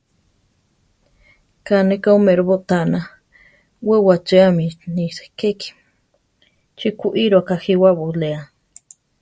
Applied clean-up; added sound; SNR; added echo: none; none; none; none.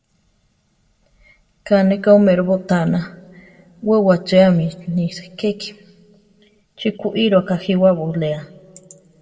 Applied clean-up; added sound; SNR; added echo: none; none; none; reverberation time 1.0 s.